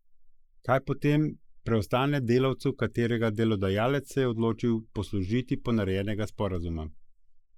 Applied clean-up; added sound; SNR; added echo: neural mask model Resemble Enhance denoiser.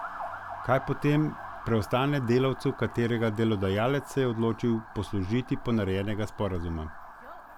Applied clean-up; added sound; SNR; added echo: none; Motor vehicle (road) / Siren; 15 dB; none.